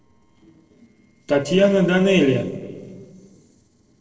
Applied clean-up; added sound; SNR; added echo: neural separator model SepFormer DNS4.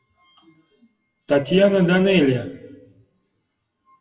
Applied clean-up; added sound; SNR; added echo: classical method WPE with log-MMSE.